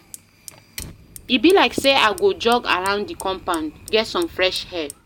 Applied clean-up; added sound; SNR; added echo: none; Fire; 19 dB; none.